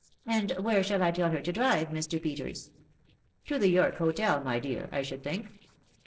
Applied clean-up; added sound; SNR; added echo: neural separator model SepFormer DNS4.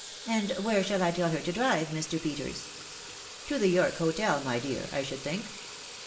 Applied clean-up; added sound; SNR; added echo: none; Sink (filling or washing) / Water tap, faucet; 12 dB; reverberation time 1.1 s.